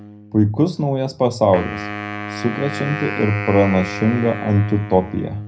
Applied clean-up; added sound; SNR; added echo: none; Wind instrument, woodwind instrument; 10 dB; reverberation time 0.3 s.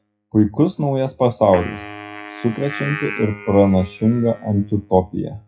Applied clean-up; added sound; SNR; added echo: classical method WPE with log-MMSE.